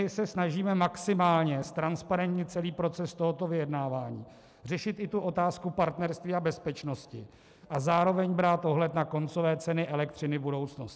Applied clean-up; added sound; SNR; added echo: none; none; none; none.